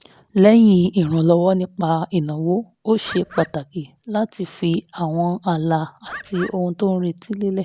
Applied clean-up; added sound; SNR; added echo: none; Bird; 15 dB; none.